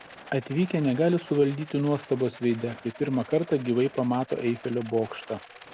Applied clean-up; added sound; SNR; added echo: none; Rattle; 20 dB; none.